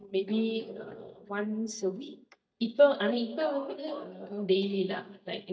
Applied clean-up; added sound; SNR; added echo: neural mask model DeepFilterNet 3.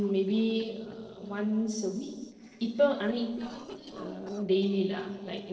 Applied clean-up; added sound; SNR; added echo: neural separator model SepFormer DNS4.